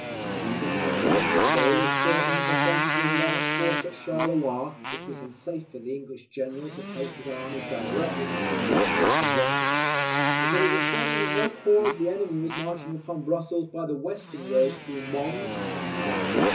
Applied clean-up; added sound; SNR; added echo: none; Motorcycle; -2 dB; reverberation time 0.4 s.